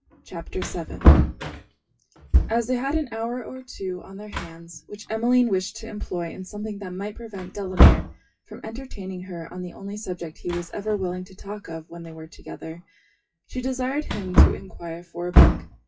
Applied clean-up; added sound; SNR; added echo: classical method WPE with log-MMSE.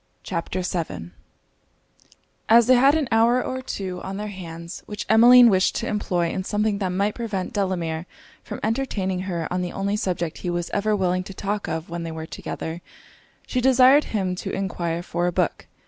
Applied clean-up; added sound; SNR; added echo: none; none; none; none.